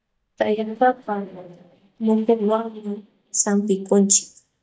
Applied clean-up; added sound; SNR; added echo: neural mask model DeepFilterNet 3.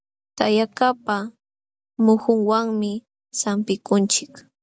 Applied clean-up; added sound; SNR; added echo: none; none; none; none.